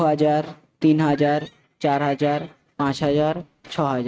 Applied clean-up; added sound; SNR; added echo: neural mask model RNNoise.